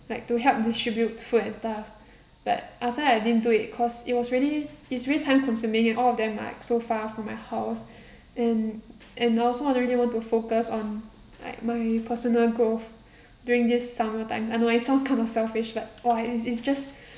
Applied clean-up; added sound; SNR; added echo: none; none; none; none.